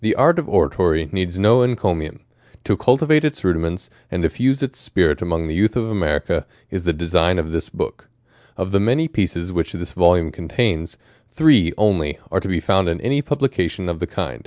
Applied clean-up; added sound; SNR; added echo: none; none; none; none.